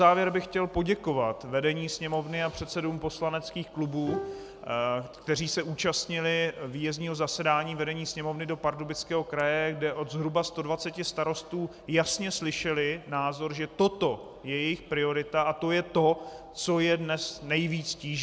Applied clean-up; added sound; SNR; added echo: none; Bowed string instrument; 13 dB; none.